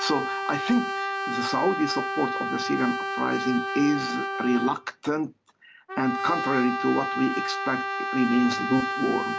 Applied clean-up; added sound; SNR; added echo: none; Brass instrument; 3 dB; none.